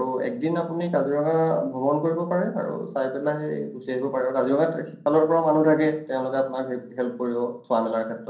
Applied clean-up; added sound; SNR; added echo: none; none; none; reverberation time 0.6 s.